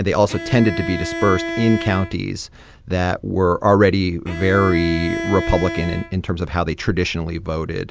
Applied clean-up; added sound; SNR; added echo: none; Bowed string instrument; 10 dB; none.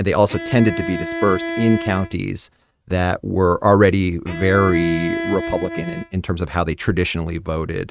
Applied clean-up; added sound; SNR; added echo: neural mask model RNNoise.